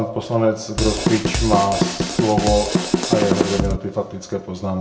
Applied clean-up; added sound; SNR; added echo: none; Drum kit; -1 dB; reverberation time 0.4 s.